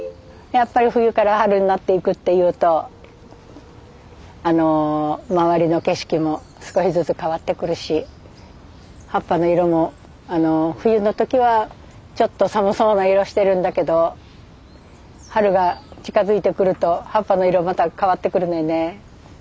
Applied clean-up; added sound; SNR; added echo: none; none; none; none.